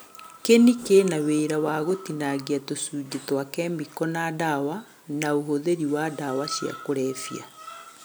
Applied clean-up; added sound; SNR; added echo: none; none; none; none.